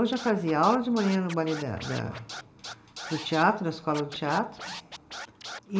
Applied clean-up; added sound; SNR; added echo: none; Scratching (performance technique); 14 dB; reverberation time 1.6 s.